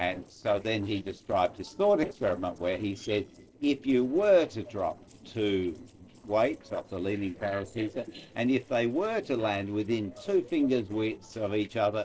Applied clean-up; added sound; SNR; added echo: neural separator model SepFormer DNS4.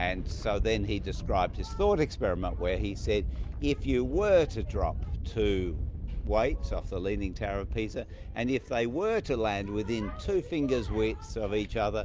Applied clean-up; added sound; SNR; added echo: none; none; none; none.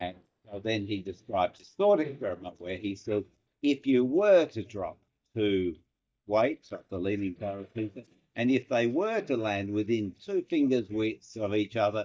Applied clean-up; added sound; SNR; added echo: neural mask model DeepFilterNet 3.